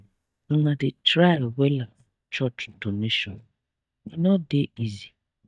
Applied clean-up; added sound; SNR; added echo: neural mask model DeepFilterNet 3.